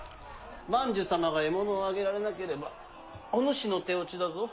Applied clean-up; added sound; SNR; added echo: none; none; none; none.